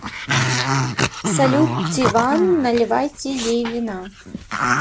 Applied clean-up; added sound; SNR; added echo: none; Growling; 2 dB; none.